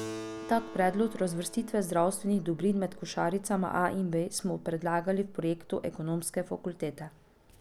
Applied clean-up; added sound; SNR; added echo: none; Keyboard (musical); 17 dB; none.